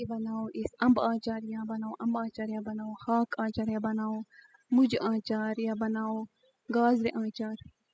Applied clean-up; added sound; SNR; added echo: classical method spectral subtraction.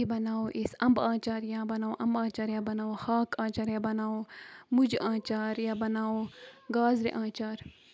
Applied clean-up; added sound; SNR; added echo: none; none; none; none.